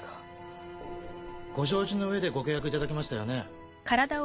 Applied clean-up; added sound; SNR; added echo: none; none; none; none.